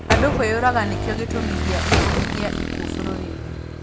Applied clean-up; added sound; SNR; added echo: none; Door + Motorcycle / Engine; -3 dB; none.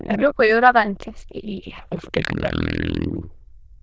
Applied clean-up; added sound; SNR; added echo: neural diffusion model UNIVERSE++.